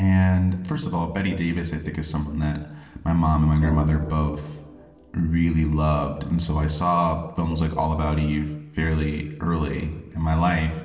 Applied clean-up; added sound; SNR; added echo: none; Organ; 15 dB; reverberation time 0.9 s.